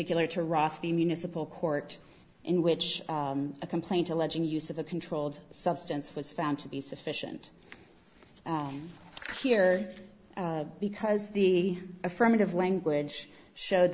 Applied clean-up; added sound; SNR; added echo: none; none; none; none.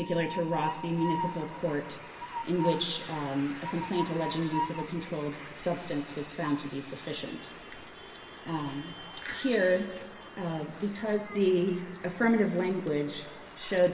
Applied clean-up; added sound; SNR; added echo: none; Train; 10 dB; reverberation time 1.2 s.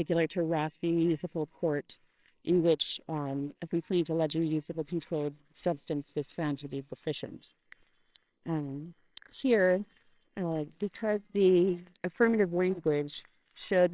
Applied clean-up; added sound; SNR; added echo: neural separator model SepFormer WHAMR!.